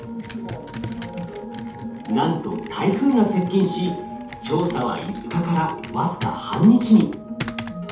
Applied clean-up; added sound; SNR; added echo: none; Computer keyboard; 15 dB; reverberation time 0.6 s.